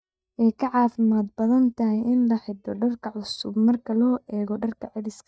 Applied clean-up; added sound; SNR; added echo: neural mask model DeepFilterNet 3.